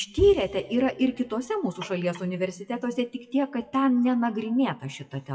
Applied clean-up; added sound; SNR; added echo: classical method WPE with log-MMSE.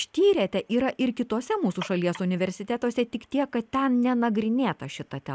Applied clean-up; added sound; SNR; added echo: none; none; none; none.